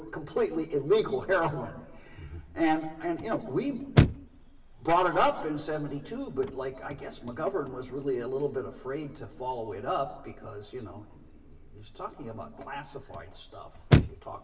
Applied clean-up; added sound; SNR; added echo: none; Chirp, tweet / Slam / Car; 3 dB; reverberation time 1.4 s.